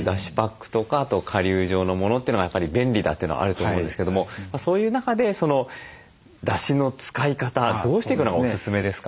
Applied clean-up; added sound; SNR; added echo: none; none; none; none.